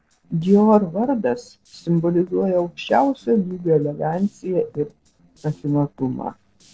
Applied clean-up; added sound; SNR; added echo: neural separator model SepFormer DNS4.